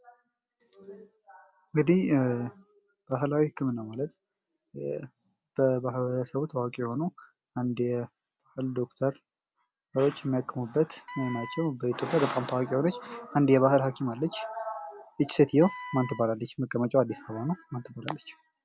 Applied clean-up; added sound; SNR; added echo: none; Wind instrument, woodwind instrument; 14 dB; none.